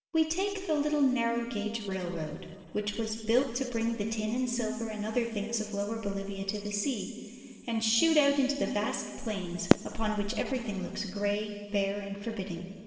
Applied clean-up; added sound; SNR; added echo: none; Fireworks; 1 dB; reverberation time 2.2 s.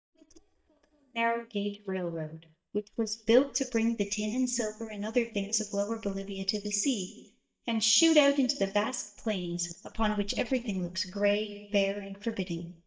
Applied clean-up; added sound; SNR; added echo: neural mask model DeepFilterNet 3.